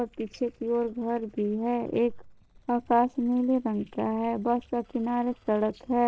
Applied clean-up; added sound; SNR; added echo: neural separator model SepFormer DNS4.